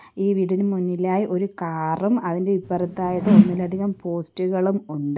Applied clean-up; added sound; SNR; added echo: none; Whoosh, swoosh, swish; -2 dB; none.